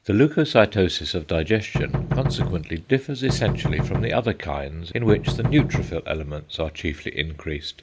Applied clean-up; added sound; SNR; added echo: none; Knock; 3 dB; none.